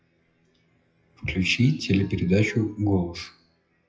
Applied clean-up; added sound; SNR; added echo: classical method WPE with log-MMSE.